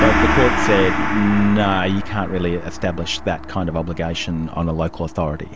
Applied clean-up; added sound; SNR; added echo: none; Gong; 2 dB; none.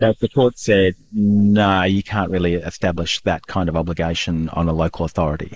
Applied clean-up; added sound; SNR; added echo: neural mask model Resemble Enhance denoiser.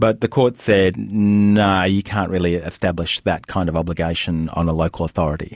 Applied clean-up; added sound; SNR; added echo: none; none; none; none.